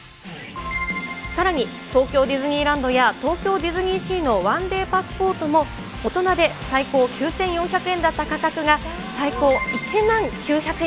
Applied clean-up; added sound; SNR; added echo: none; none; none; none.